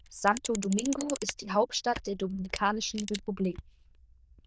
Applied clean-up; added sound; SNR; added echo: neural diffusion model UNIVERSE++.